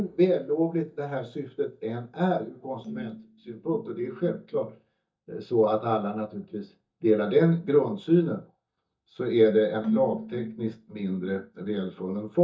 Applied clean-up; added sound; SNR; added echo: neural mask model DeepFilterNet 3.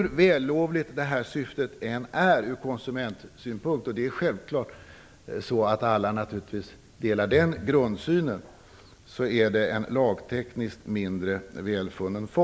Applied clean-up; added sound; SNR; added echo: none; none; none; none.